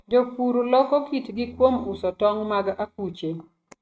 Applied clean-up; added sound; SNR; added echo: neural mask model RNNoise.